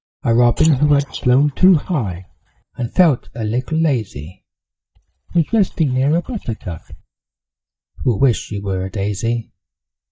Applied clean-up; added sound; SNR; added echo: neural mask model DeepFilterNet 3.